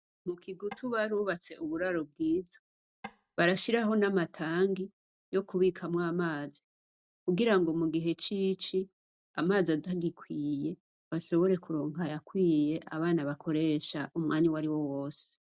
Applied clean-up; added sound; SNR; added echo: neural mask model RNNoise.